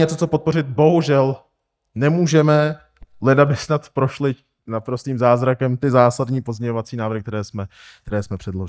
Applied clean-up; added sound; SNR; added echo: neural mask model DeepFilterNet 3.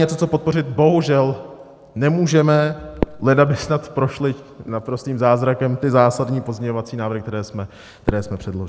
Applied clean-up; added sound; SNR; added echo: none; Fireworks; 15 dB; none.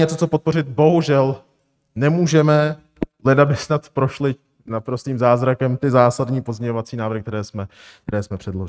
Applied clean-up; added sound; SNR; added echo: neural mask model RNNoise.